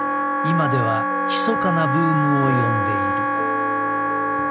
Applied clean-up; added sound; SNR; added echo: none; Wind instrument, woodwind instrument; -2 dB; none.